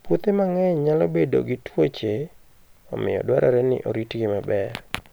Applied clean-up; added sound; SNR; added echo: none; none; none; none.